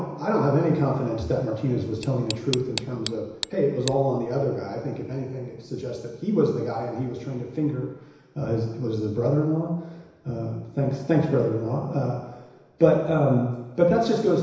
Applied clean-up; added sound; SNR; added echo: none; Tick; 12 dB; reverberation time 1.0 s.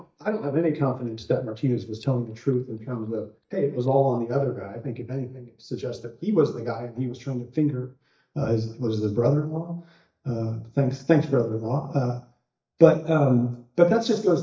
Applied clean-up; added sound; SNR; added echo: neural mask model DeepFilterNet 3.